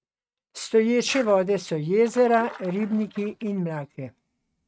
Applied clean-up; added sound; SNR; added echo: neural mask model RNNoise.